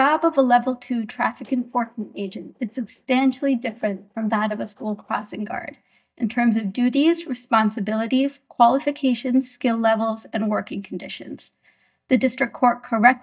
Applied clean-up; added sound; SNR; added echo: neural mask model DeepFilterNet 3.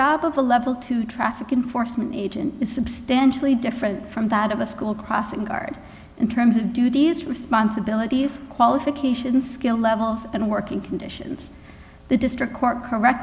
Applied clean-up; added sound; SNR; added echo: none; none; none; none.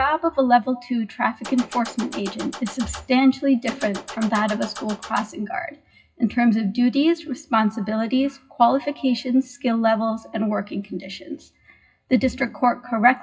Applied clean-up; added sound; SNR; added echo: classical method WPE with log-MMSE.